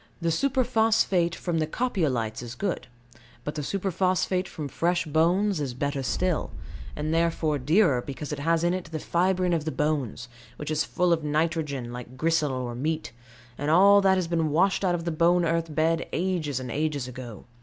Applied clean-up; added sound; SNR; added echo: none; Boom; 8 dB; none.